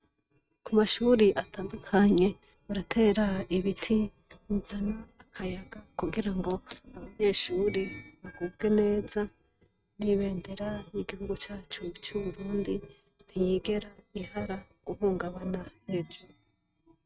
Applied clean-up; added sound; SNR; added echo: neural mask model RNNoise.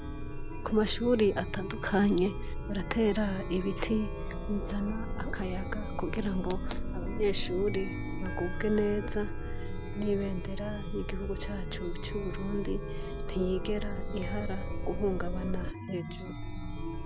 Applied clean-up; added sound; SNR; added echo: none; Chime; 1 dB; none.